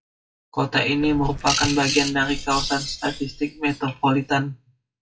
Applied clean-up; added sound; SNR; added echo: classical method WPE with log-MMSE.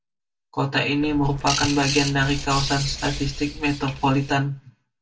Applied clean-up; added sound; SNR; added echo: none; Bird; 6 dB; reverberation time 0.2 s.